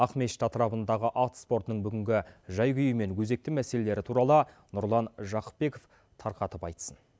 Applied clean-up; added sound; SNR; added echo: none; none; none; none.